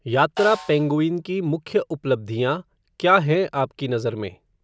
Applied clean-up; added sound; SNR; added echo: none; Snare drum; 18 dB; none.